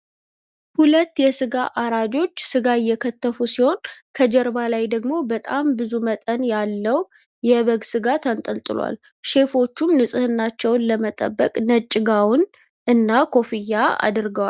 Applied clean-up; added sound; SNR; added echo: none; none; none; none.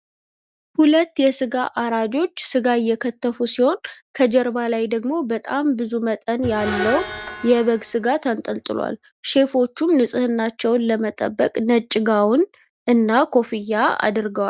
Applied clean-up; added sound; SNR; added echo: none; Screech; 10 dB; none.